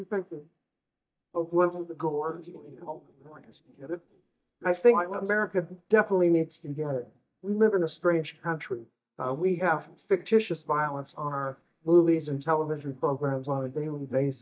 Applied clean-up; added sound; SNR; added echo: neural mask model DeepFilterNet 3.